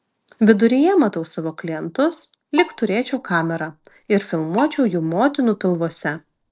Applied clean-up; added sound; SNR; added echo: neural separator model SepFormer DNS4.